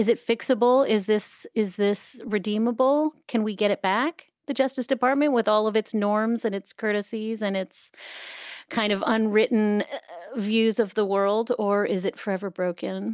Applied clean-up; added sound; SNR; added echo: none; none; none; none.